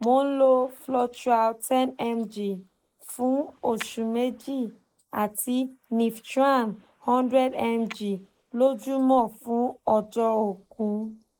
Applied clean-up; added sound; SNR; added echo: neural mask model Resemble Enhance denoiser.